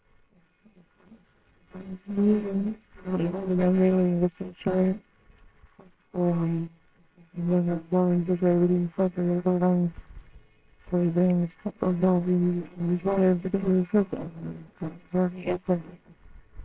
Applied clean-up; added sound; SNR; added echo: neural separator model SepFormer WHAMR!.